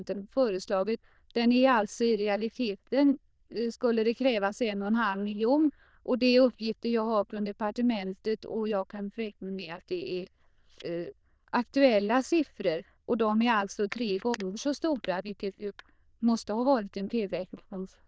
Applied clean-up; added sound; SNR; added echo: neural diffusion model UNIVERSE++.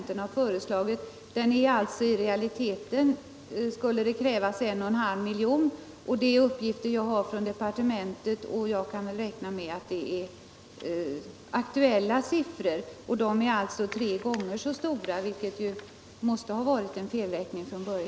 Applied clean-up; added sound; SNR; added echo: none; none; none; none.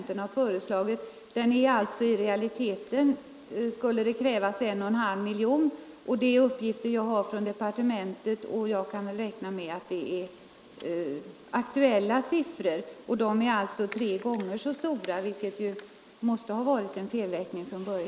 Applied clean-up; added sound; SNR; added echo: neural mask model Resemble Enhance denoiser.